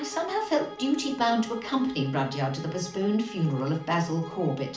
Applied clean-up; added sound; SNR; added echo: none; Bowed string instrument; 15 dB; reverberation time 0.4 s.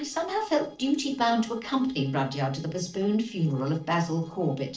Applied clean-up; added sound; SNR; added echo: neural separator model SepFormer DNS4.